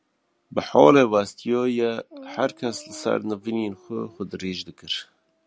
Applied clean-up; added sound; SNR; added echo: none; none; none; none.